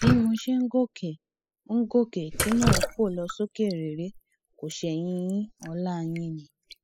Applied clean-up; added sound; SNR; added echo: classical method spectral subtraction.